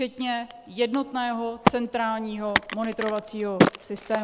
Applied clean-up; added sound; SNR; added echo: none; Crack; 0 dB; none.